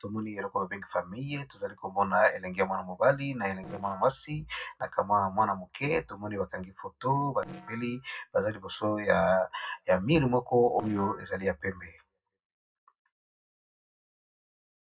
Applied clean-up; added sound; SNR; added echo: neural separator model SepFormer DNS4.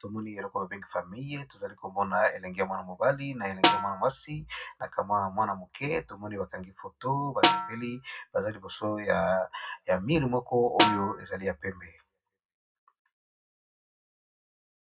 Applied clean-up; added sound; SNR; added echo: none; Snare drum; -3 dB; reverberation time 0.3 s.